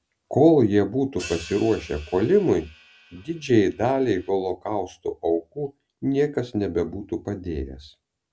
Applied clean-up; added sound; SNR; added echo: none; Hi-hat; 20 dB; none.